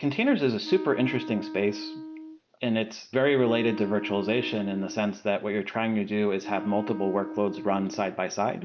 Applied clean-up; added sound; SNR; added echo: none; Wind instrument, woodwind instrument; 11 dB; none.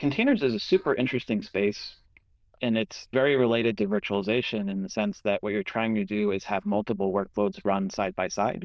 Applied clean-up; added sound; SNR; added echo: neural diffusion model UNIVERSE++.